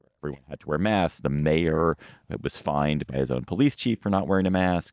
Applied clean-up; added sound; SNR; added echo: neural mask model DeepFilterNet 3.